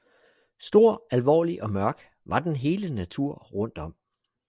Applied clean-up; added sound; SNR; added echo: none; none; none; none.